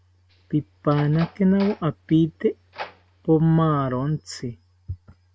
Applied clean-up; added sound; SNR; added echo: none; Door; 19 dB; none.